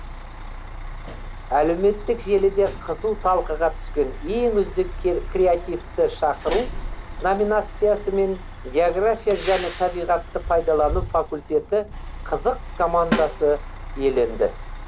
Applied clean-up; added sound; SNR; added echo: none; Snare drum + Truck; 9 dB; none.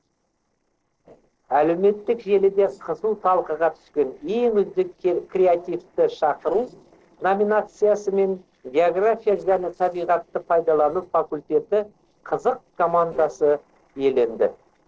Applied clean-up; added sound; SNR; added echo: neural separator model SepFormer DNS4.